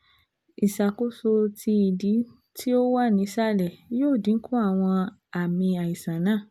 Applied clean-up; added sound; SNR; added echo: none; none; none; none.